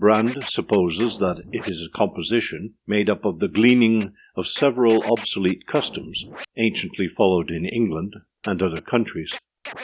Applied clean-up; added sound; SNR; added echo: none; Scratching (performance technique); 20 dB; none.